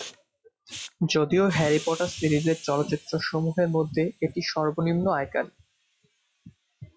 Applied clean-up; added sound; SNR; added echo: classical method log-MMSE.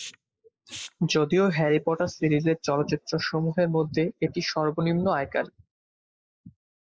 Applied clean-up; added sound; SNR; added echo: neural mask model Resemble Enhance denoiser.